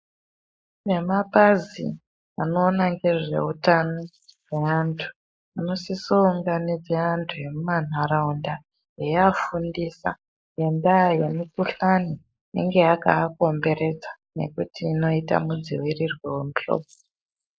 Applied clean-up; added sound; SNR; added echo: neural mask model Resemble Enhance denoiser.